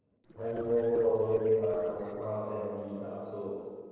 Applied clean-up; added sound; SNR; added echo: neural separator model SepFormer DNS4.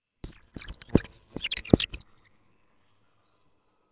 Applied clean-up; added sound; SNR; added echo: neural separator model SepFormer WHAMR!.